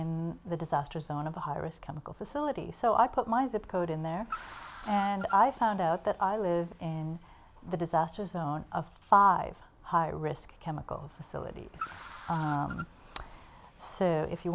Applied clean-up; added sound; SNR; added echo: none; Car; 19 dB; none.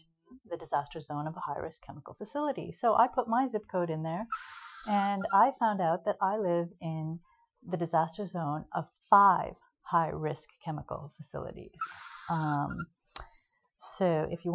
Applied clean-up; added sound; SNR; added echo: classical method Wiener filter.